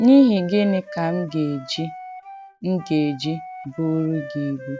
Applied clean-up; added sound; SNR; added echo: none; Wind instrument, woodwind instrument; 15 dB; none.